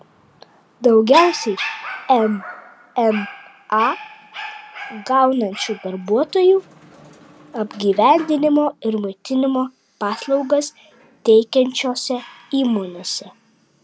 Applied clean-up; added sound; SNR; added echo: none; Dog; 16 dB; none.